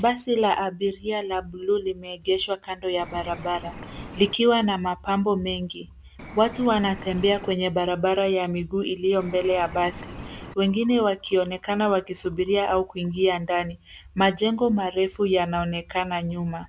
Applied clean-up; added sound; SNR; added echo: none; Bird; 14 dB; none.